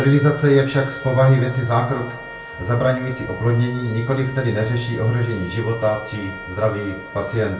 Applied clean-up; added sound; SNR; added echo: none; Trumpet; 15 dB; reverberation time 0.3 s.